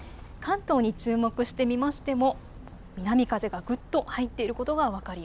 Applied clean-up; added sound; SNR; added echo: none; Walk, footsteps; 16 dB; none.